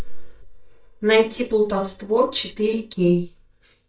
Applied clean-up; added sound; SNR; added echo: neural mask model DeepFilterNet 3.